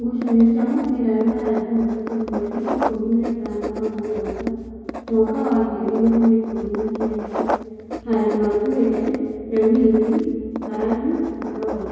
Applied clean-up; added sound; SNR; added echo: none; Writing; 11 dB; reverberation time 2.2 s.